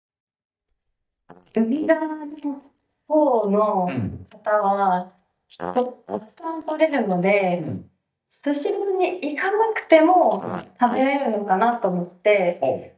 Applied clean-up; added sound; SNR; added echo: neural mask model DeepFilterNet 3.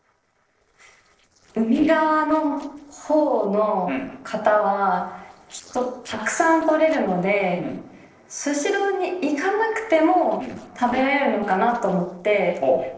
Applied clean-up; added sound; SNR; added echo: neural separator model SepFormer DNS4.